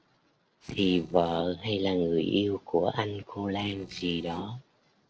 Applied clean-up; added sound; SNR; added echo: neural separator model SepFormer DNS4.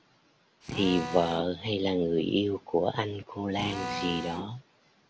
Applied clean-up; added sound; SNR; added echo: none; Drill; 11 dB; none.